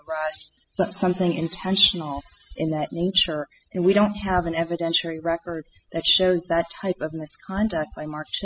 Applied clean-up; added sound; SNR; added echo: classical method spectral subtraction.